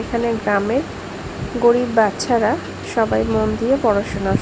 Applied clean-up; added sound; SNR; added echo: none; none; none; none.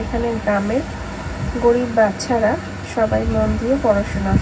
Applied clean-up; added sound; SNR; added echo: none; Domestic sounds, home sounds; 20 dB; reverberation time 0.4 s.